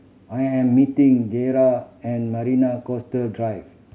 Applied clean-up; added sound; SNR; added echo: none; none; none; none.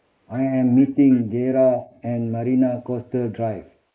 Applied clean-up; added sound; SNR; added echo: neural mask model Resemble Enhance denoiser.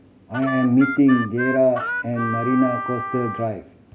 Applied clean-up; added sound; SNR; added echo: none; Harmonica; 8 dB; none.